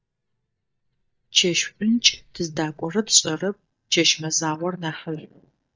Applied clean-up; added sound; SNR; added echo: neural mask model DeepFilterNet 3.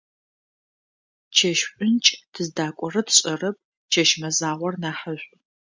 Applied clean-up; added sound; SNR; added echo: none; none; none; none.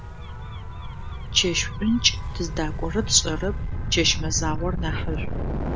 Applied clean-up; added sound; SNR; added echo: none; Gull, seagull / Waves, surf / Siren; 2 dB; none.